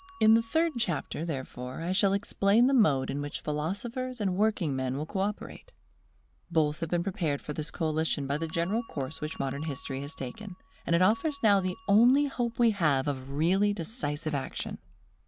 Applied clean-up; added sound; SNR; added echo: none; Bell; 11 dB; none.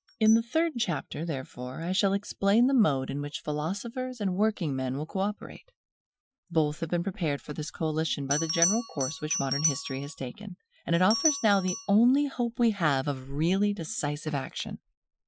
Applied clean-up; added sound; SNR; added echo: classical method Wiener filter.